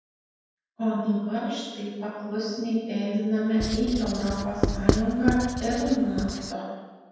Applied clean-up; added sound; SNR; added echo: none; Writing; 1 dB; reverberation time 1.2 s.